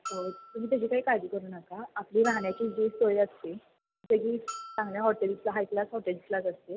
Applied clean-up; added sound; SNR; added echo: none; Bell; 17 dB; none.